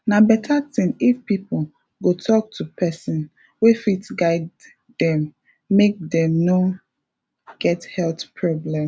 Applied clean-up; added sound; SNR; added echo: none; none; none; none.